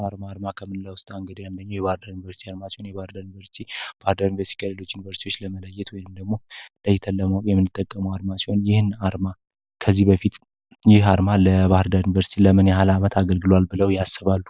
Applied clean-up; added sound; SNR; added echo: none; none; none; none.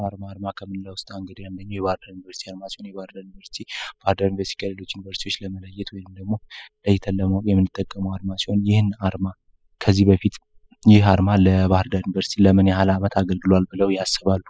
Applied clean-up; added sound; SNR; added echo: classical method spectral subtraction.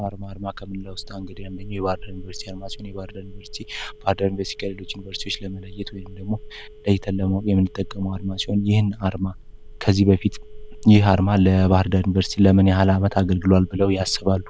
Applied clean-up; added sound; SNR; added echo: none; Telephone; 15 dB; none.